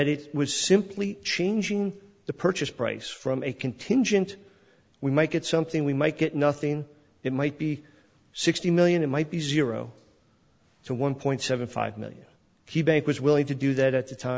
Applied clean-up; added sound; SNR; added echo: none; none; none; none.